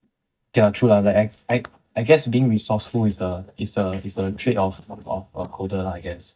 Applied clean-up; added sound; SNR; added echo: neural mask model DeepFilterNet 3.